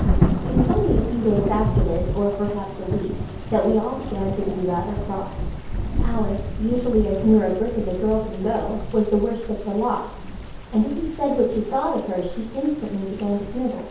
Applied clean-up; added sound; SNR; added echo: none; Thunder / Rain; 2 dB; reverberation time 0.7 s.